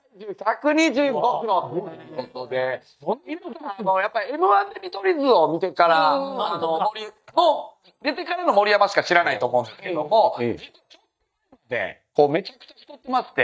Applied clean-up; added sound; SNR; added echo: neural mask model DeepFilterNet 3.